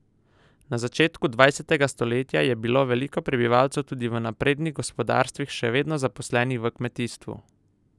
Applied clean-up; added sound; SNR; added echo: none; none; none; none.